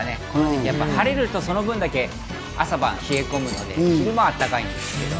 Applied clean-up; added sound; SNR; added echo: none; Glass / Engine / Car + Coin (dropping); 17 dB; none.